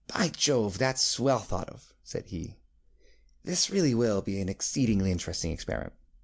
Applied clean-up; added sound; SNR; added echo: none; none; none; none.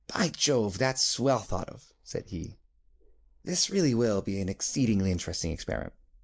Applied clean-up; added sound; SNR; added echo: neural mask model Resemble Enhance denoiser.